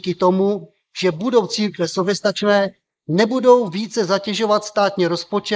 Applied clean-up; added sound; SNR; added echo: neural mask model Resemble Enhance denoiser.